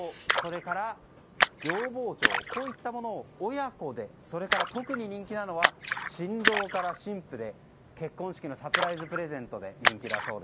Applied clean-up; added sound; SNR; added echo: none; Splash, splatter; -3 dB; none.